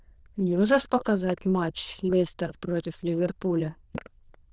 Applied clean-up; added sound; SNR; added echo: neural diffusion model UNIVERSE++.